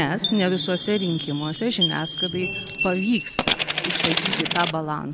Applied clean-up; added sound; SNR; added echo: none; Coin (dropping) + Chime; -2 dB; none.